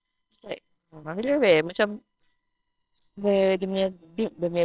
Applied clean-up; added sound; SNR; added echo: neural separator model SepFormer WHAMR!.